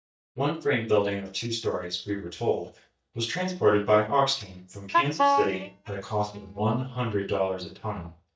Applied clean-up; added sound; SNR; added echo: neural mask model DeepFilterNet 3.